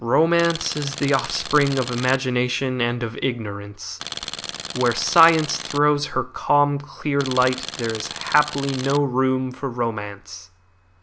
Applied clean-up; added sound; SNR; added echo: none; Tools; 10 dB; none.